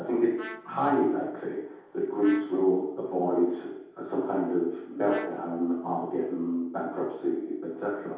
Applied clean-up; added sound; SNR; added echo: none; Trumpet; 17 dB; reverberation time 0.8 s.